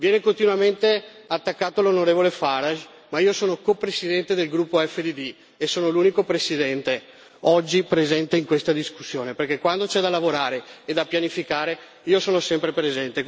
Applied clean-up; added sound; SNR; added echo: none; none; none; none.